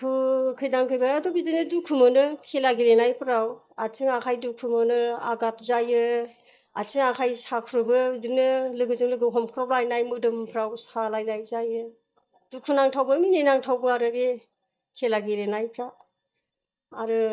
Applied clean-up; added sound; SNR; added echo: neural mask model DeepFilterNet 3.